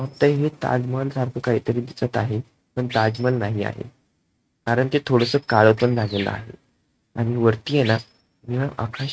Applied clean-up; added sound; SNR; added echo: neural mask model RNNoise.